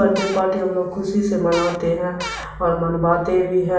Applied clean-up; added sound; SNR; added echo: none; Cupboard open or close / Door; 11 dB; reverberation time 0.5 s.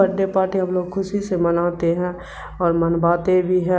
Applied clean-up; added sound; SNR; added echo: none; none; none; none.